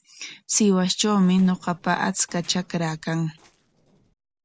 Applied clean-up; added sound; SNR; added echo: neural separator model SepFormer DNS4.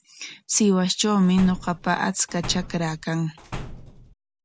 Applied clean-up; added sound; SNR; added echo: none; Slam; 13 dB; none.